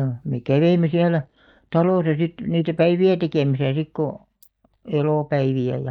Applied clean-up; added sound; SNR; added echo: neural mask model DeepFilterNet 3.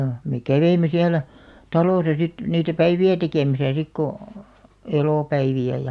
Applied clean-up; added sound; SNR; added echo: none; none; none; none.